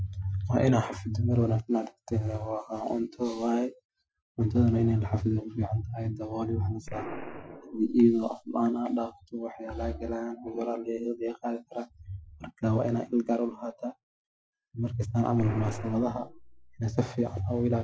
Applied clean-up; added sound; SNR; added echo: classical method Wiener filter.